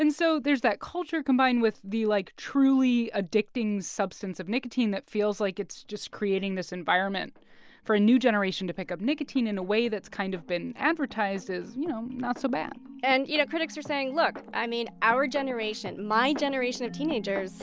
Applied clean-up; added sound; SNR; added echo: none; none; none; none.